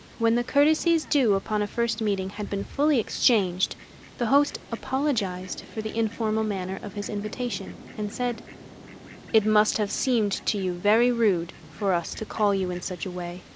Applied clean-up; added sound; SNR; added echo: none; Chatter / Traffic noise, roadway noise / Train + Fowl; 18 dB; none.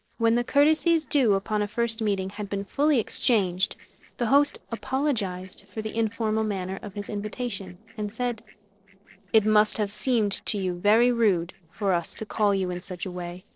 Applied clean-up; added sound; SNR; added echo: neural separator model SepFormer DNS4.